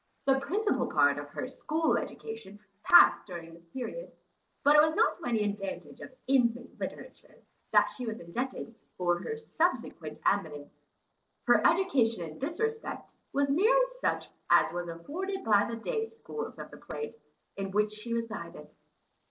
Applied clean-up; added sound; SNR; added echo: neural separator model SepFormer DNS4.